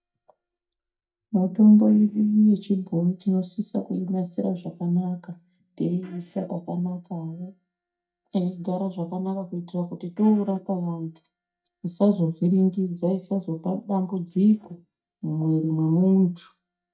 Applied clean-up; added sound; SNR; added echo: neural mask model DeepFilterNet 3.